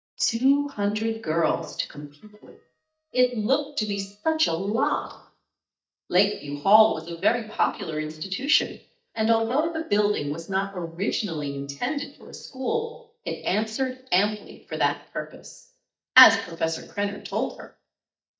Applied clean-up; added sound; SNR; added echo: neural mask model DeepFilterNet 3.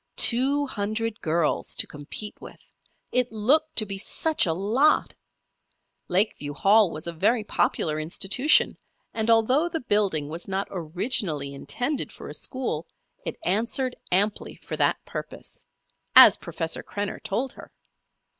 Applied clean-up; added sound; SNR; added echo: none; none; none; none.